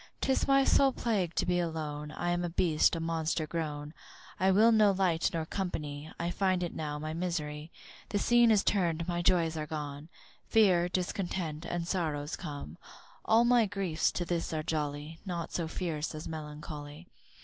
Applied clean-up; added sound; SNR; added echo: none; none; none; none.